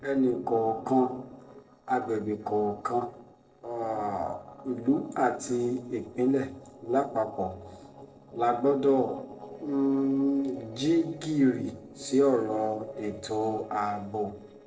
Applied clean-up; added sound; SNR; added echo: neural separator model SepFormer DNS4.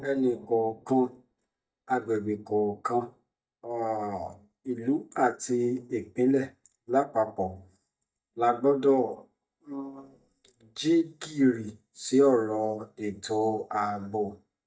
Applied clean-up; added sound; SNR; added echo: neural mask model DeepFilterNet 3.